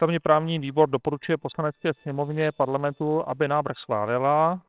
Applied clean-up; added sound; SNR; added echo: neural separator model SepFormer WHAMR!.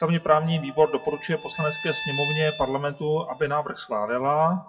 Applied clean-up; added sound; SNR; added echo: classical method WPE with log-MMSE.